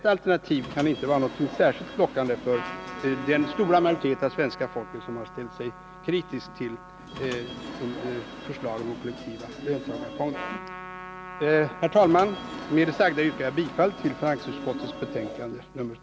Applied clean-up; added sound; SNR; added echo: none; Trumpet + Subway, metro, underground / Sliding door; 12 dB; none.